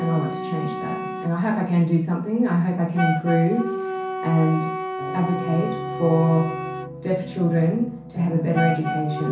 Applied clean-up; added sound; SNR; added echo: none; Wind instrument, woodwind instrument; 8 dB; reverberation time 0.6 s.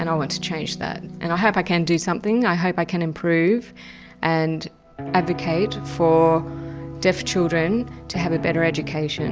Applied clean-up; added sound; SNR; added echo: none; none; none; none.